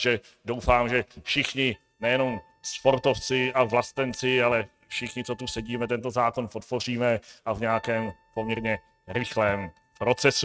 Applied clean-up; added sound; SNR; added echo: neural mask model RNNoise.